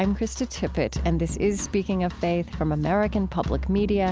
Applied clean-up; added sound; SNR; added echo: none; none; none; none.